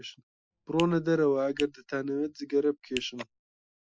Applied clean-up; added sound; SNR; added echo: classical method Wiener filter.